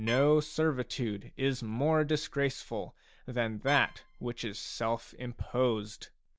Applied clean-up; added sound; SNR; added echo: none; Trumpet; 15 dB; none.